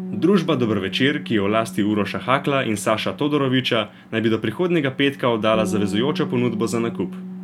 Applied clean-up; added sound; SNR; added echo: none; Bass guitar; 11 dB; none.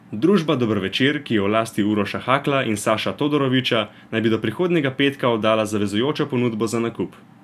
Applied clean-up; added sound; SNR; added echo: none; none; none; none.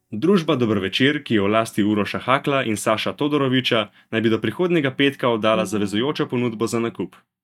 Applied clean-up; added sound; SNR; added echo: neural mask model DeepFilterNet 3.